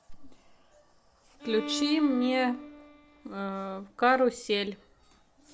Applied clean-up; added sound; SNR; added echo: none; Bowed string instrument; 10 dB; none.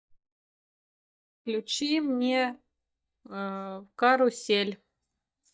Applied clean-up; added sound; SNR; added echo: neural mask model DeepFilterNet 3.